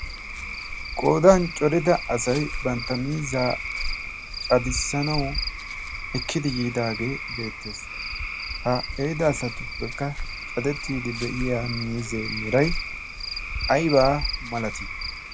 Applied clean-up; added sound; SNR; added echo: none; Cricket / Frog; 6 dB; none.